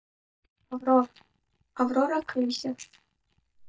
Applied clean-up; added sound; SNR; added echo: neural mask model DeepFilterNet 3.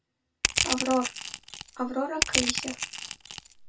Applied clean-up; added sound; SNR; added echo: none; Crushing; -2 dB; reverberation time 0.2 s.